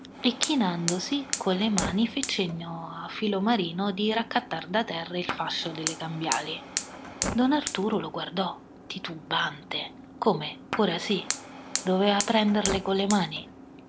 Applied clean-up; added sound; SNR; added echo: none; Fire; 9 dB; none.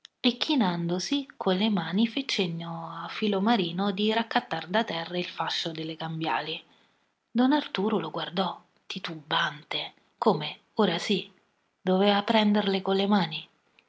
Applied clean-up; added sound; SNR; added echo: none; none; none; none.